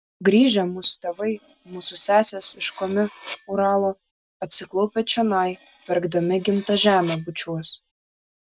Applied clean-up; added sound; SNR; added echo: none; Cutlery, silverware; 18 dB; none.